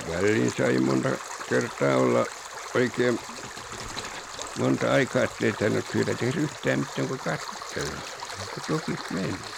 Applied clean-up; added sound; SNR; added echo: none; Stream; 10 dB; none.